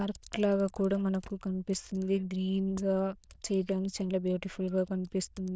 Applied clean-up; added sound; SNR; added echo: neural diffusion model UNIVERSE++.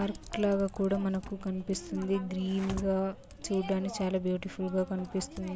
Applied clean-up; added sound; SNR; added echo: none; Typing; 15 dB; none.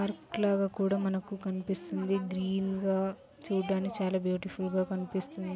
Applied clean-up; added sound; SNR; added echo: none; none; none; none.